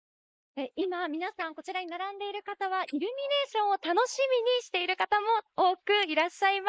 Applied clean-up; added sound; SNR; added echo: neural mask model Resemble Enhance denoiser.